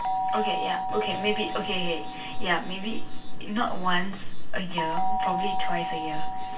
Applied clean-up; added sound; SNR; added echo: none; Doorbell; 6 dB; reverberation time 0.2 s.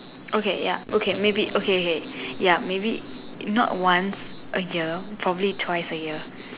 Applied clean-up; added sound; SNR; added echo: none; none; none; none.